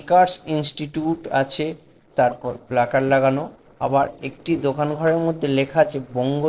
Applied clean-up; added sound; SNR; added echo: neural separator model SepFormer DNS4.